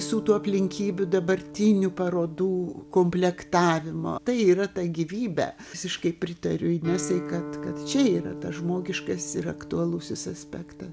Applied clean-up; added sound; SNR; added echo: none; Guitar; 14 dB; none.